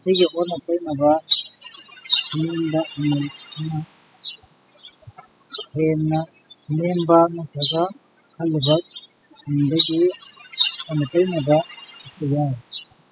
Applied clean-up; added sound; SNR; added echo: classical method spectral subtraction.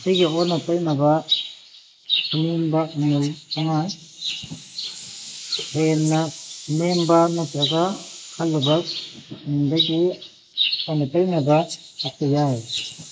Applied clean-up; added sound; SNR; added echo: neural mask model Resemble Enhance denoiser.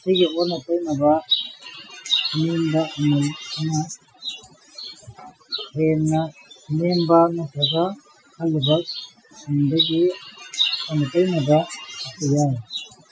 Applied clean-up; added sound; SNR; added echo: classical method Wiener filter.